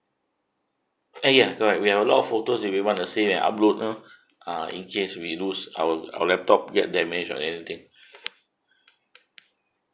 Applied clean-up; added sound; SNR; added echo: none; none; none; none.